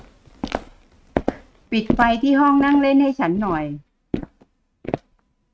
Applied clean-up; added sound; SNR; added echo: neural mask model RNNoise.